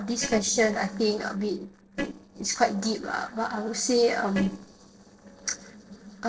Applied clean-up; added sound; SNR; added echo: neural separator model SepFormer DNS4.